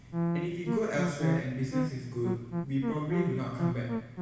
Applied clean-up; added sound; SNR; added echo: none; Musical instrument; 0 dB; reverberation time 1.1 s.